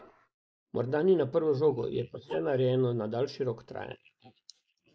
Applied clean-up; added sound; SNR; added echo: neural mask model Resemble Enhance denoiser.